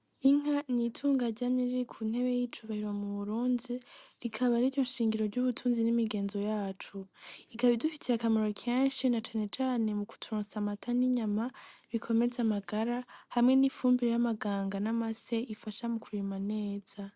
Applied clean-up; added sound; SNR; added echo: none; none; none; none.